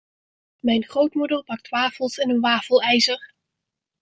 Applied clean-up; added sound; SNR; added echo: none; none; none; none.